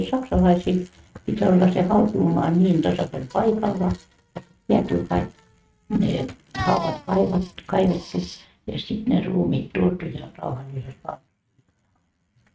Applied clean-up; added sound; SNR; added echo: neural mask model RNNoise.